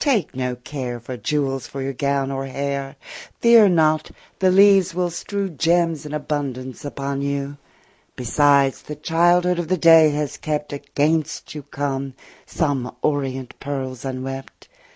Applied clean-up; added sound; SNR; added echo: none; none; none; none.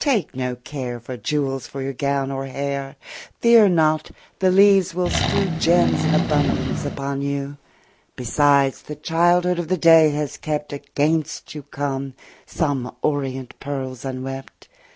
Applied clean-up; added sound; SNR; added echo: none; Accelerating, revving, vroom; 0 dB; none.